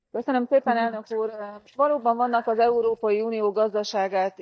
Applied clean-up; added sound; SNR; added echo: neural mask model DeepFilterNet 3.